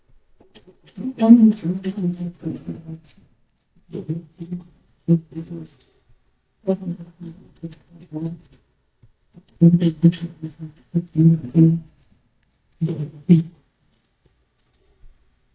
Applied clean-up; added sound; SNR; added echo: neural mask model DeepFilterNet 3.